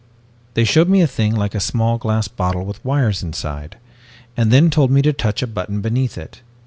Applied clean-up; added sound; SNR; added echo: none; none; none; none.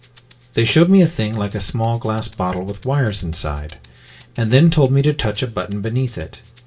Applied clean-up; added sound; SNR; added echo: none; Rattle (instrument); 19 dB; reverberation time 0.2 s.